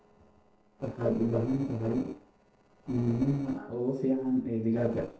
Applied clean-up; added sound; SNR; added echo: neural separator model SepFormer DNS4.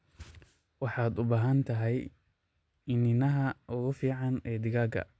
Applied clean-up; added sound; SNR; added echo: none; none; none; none.